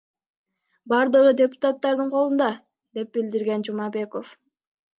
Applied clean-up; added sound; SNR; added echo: none; none; none; none.